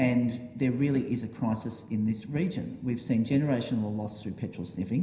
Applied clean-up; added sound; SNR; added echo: none; none; none; reverberation time 0.9 s.